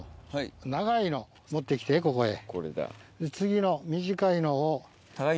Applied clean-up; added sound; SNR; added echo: none; none; none; none.